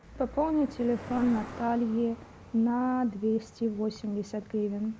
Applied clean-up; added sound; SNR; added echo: none; Cricket; 18 dB; none.